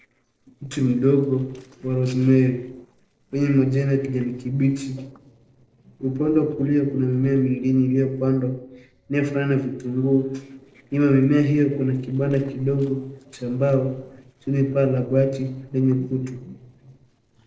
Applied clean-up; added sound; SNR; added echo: neural separator model SepFormer DNS4.